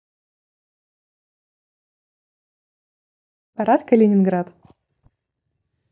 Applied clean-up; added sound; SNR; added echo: neural mask model DeepFilterNet 3.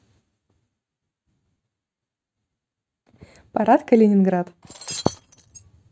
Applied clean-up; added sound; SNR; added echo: neural mask model RNNoise.